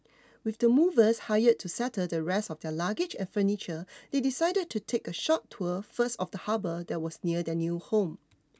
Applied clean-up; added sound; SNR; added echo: none; none; none; none.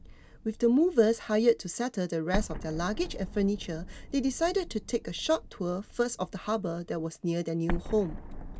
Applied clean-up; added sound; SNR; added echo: none; Explosion; 10 dB; none.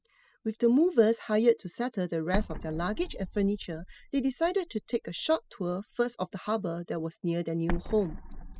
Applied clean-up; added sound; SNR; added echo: classical method spectral subtraction.